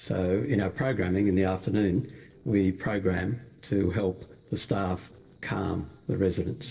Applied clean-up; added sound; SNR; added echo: neural separator model SepFormer DNS4.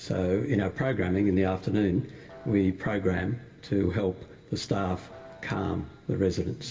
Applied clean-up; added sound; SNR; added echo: none; Piano; 19 dB; reverberation time 0.1 s.